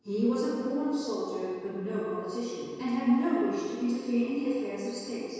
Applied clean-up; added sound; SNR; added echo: none; none; none; reverberation time 1.9 s.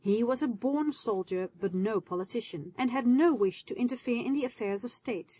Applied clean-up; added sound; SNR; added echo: none; none; none; none.